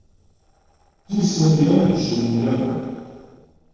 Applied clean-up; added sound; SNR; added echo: neural separator model SepFormer DNS4.